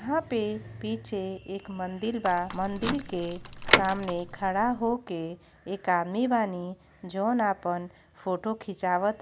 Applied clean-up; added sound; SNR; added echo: none; Door / Car; 1 dB; none.